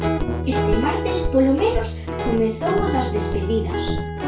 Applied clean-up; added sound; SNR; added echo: none; Guitar; 0 dB; reverberation time 0.3 s.